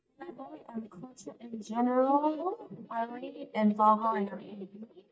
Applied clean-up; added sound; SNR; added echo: neural mask model DeepFilterNet 3.